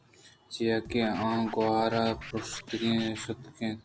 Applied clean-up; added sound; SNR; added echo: none; Scratching (performance technique); 15 dB; none.